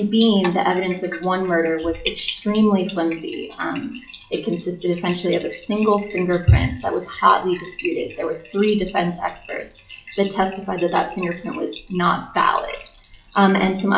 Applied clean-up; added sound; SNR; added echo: classical method WPE with log-MMSE.